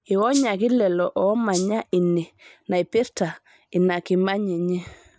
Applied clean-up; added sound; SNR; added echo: neural mask model Resemble Enhance denoiser.